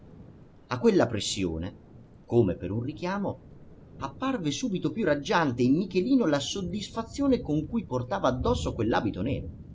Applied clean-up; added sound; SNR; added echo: none; Thunder / Rain; 15 dB; none.